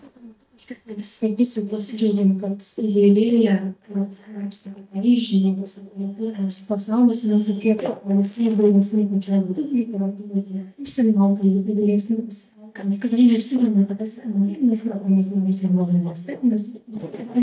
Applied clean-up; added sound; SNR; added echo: neural mask model DeepFilterNet 3.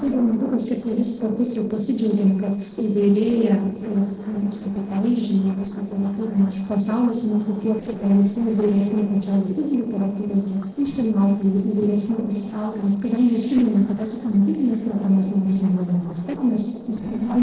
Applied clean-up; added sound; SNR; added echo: neural separator model SepFormer DNS4.